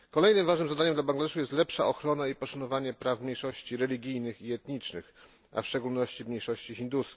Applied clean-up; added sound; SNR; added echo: none; Bicycle bell; 18 dB; none.